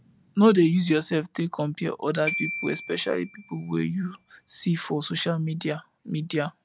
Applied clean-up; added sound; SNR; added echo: none; Glockenspiel; 12 dB; none.